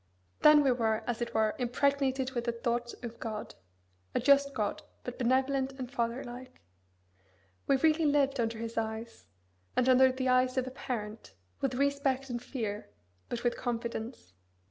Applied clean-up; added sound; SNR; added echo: none; none; none; none.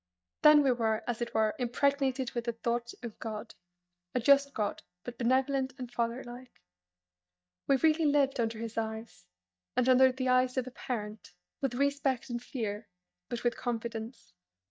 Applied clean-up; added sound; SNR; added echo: neural mask model DeepFilterNet 3.